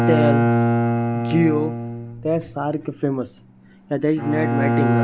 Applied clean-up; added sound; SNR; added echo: none; Bowed string instrument; -2 dB; none.